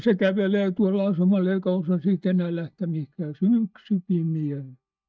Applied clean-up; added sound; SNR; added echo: neural mask model DeepFilterNet 3.